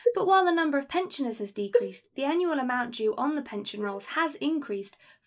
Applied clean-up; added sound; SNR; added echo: neural mask model Resemble Enhance denoiser.